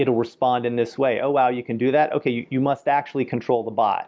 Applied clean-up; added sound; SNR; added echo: none; none; none; none.